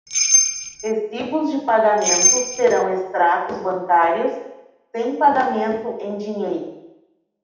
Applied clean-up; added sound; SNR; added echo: none; Bell; -2 dB; reverberation time 0.8 s.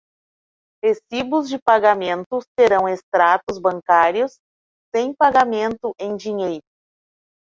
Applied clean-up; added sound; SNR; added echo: none; none; none; none.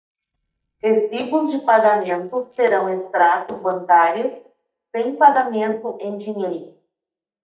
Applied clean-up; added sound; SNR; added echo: neural mask model DeepFilterNet 3.